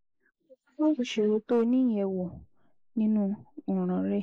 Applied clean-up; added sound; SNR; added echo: neural mask model Resemble Enhance denoiser.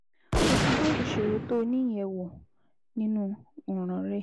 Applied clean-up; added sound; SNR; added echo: none; Gunshot, gunfire; 1 dB; none.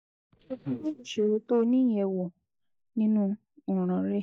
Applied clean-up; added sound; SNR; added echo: neural mask model DeepFilterNet 3.